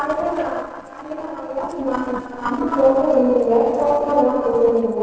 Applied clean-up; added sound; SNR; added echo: neural separator model SepFormer DNS4.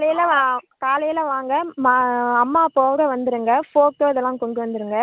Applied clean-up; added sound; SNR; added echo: none; none; none; none.